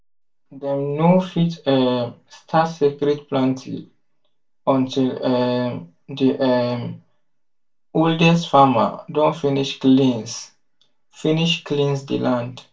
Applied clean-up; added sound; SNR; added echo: none; none; none; reverberation time 0.2 s.